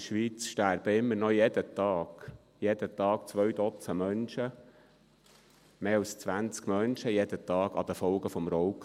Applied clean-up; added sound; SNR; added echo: none; none; none; none.